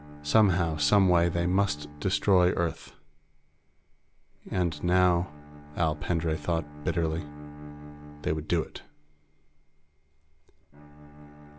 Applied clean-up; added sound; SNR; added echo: none; Bowed string instrument; 16 dB; none.